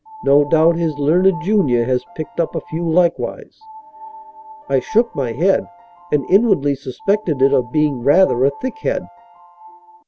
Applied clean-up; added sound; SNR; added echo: none; Piano; 20 dB; none.